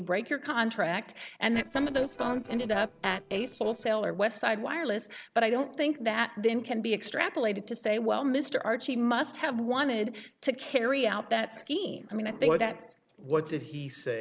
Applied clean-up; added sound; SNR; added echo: neural separator model SepFormer DNS4.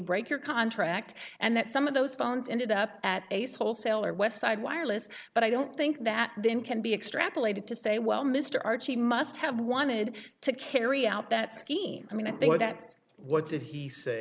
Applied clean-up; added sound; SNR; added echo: none; none; none; none.